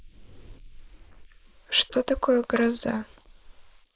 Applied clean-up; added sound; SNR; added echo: neural mask model Resemble Enhance denoiser.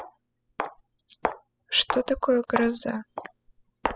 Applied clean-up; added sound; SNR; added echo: classical method spectral subtraction.